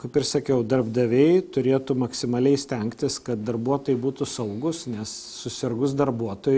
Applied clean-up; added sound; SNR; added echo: none; none; none; none.